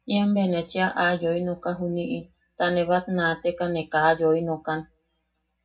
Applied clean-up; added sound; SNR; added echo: none; none; none; reverberation time 0.3 s.